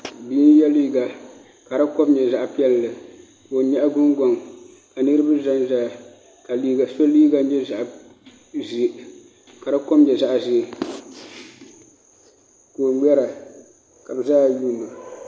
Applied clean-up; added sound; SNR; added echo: none; none; none; none.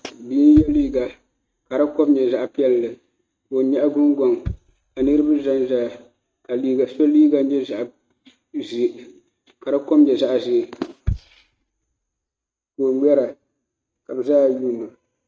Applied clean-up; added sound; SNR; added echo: neural mask model RNNoise.